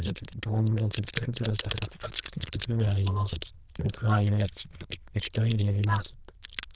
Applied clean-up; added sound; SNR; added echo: neural diffusion model UNIVERSE++.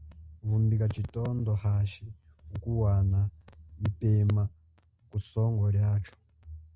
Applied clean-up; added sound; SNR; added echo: none; none; none; none.